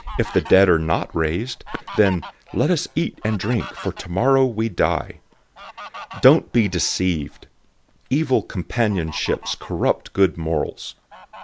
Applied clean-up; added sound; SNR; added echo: none; Fowl; 17 dB; none.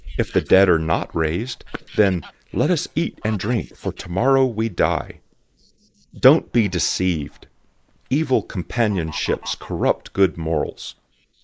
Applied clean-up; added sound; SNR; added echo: neural mask model Resemble Enhance denoiser.